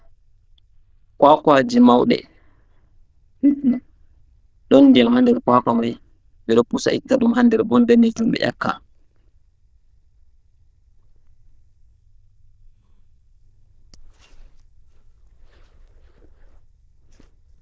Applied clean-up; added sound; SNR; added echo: neural diffusion model UNIVERSE++.